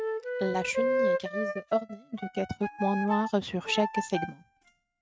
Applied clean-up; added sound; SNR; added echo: neural mask model RNNoise.